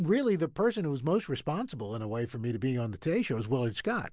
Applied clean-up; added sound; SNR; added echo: none; none; none; none.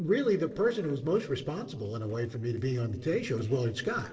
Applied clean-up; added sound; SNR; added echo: neural separator model SepFormer DNS4.